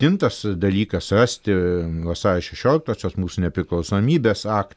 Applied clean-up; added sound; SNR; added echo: none; none; none; none.